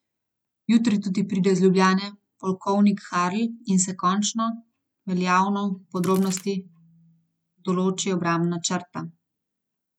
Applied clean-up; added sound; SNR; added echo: none; Crack; 18 dB; none.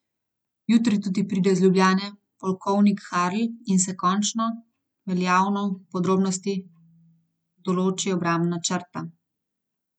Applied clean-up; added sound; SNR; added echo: none; none; none; none.